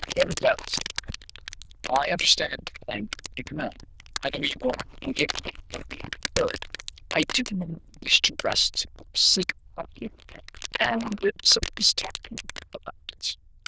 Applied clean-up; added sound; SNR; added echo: neural diffusion model UNIVERSE++.